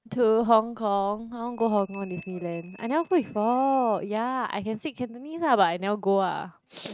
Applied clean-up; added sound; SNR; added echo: neural mask model RNNoise.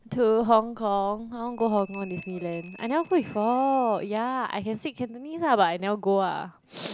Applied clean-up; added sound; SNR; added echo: none; Bell; 16 dB; none.